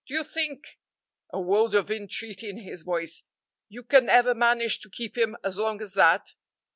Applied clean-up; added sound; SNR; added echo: none; none; none; none.